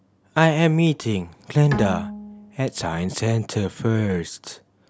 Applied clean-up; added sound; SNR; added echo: none; Bowed string instrument; 13 dB; none.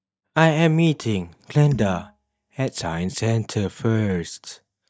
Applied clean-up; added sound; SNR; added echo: neural mask model DeepFilterNet 3.